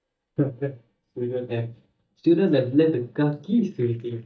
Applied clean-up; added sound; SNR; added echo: neural mask model DeepFilterNet 3.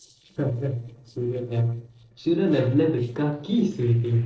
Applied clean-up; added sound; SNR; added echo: neural separator model SepFormer DNS4.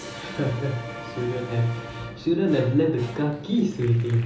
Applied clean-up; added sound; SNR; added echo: none; Applause; 14 dB; reverberation time 1.2 s.